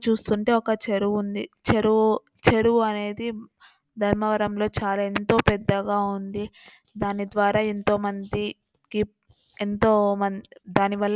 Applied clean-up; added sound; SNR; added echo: none; none; none; none.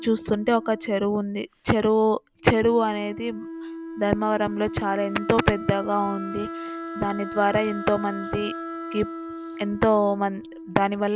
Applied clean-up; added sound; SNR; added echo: none; Wind instrument, woodwind instrument; 11 dB; none.